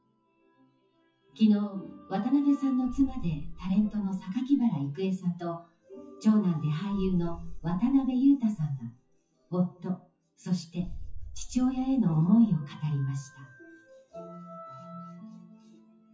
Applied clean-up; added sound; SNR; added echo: classical method WPE with log-MMSE.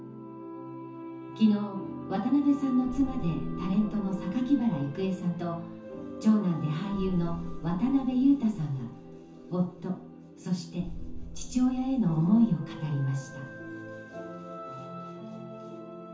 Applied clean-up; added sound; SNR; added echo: none; Boom; 13 dB; reverberation time 0.9 s.